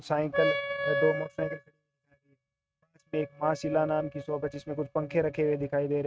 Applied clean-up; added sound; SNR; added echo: neural mask model RNNoise.